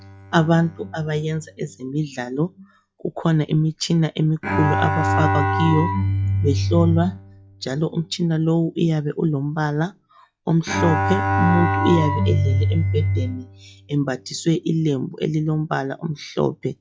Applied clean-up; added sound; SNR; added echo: classical method log-MMSE.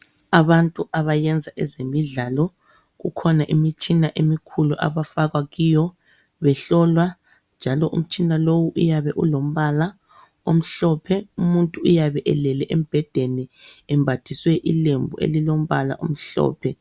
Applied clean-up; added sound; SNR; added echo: none; none; none; none.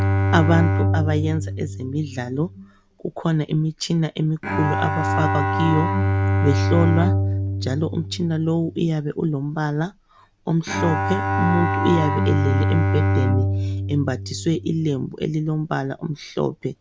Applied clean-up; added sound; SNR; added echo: none; Bowed string instrument; -1 dB; none.